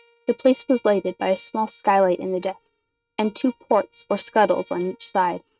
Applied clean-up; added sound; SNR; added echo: neural mask model RNNoise.